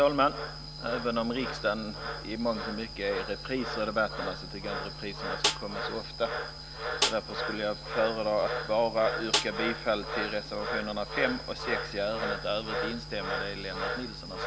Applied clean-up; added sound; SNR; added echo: none; Snare drum + Frog; 4 dB; none.